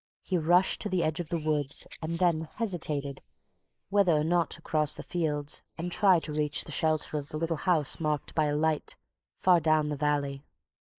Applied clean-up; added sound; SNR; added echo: neural mask model Resemble Enhance denoiser.